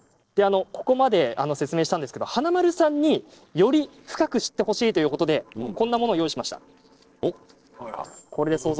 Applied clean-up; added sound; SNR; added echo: neural separator model SepFormer DNS4.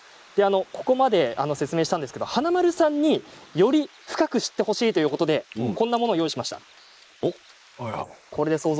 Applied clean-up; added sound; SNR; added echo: neural mask model Resemble Enhance denoiser.